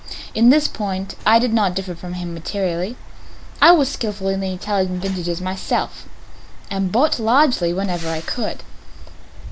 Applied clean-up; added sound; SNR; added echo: none; Truck; 18 dB; none.